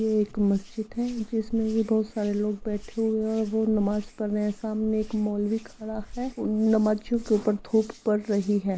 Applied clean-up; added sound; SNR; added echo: none; Hands; 17 dB; none.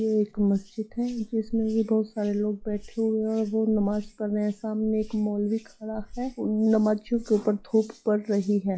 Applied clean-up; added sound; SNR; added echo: classical method log-MMSE.